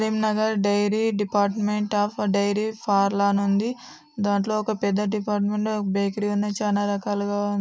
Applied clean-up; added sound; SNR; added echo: none; none; none; none.